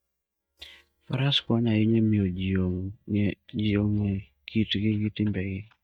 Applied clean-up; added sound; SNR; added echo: neural mask model DeepFilterNet 3.